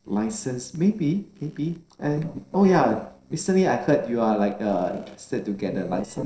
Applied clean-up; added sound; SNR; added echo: neural separator model SepFormer DNS4.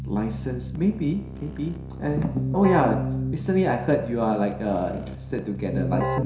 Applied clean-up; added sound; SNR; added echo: none; Keyboard (musical); 5 dB; reverberation time 0.7 s.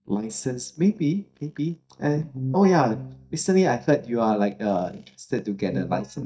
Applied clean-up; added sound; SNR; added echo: neural mask model DeepFilterNet 3.